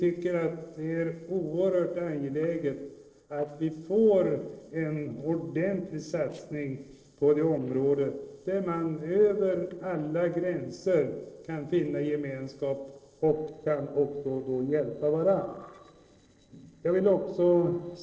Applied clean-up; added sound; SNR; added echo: neural separator model SepFormer DNS4.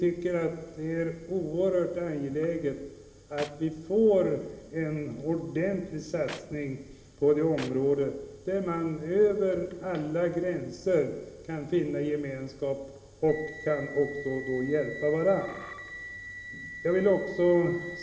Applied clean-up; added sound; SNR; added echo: none; Clapping; 18 dB; reverberation time 1.6 s.